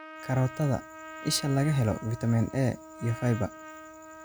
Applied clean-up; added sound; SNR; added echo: none; Trumpet; 15 dB; none.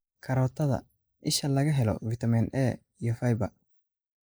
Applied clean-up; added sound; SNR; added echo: neural mask model Resemble Enhance denoiser.